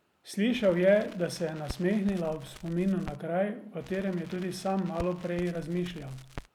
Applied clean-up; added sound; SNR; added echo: none; Crackle; 16 dB; none.